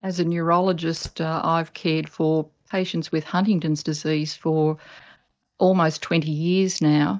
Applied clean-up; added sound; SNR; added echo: neural mask model DeepFilterNet 3.